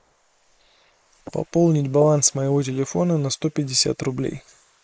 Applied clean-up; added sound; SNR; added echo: neural mask model Resemble Enhance denoiser.